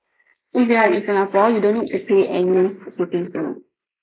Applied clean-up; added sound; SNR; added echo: neural mask model Resemble Enhance denoiser.